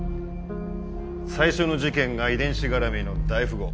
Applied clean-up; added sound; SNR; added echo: none; none; none; none.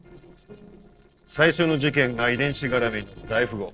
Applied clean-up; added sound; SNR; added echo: neural separator model SepFormer DNS4.